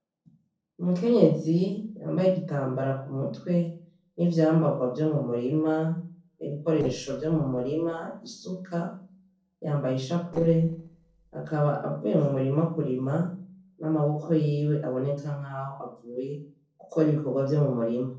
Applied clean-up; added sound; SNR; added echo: neural separator model SepFormer DNS4.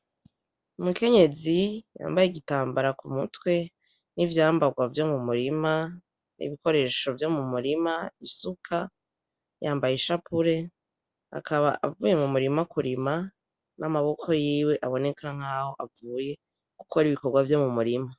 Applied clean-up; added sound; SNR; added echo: none; none; none; none.